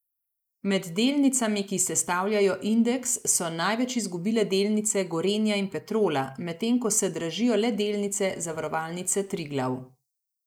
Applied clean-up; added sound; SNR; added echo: neural mask model Resemble Enhance denoiser.